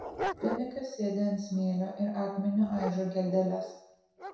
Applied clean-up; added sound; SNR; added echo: none; Dog; 11 dB; reverberation time 0.7 s.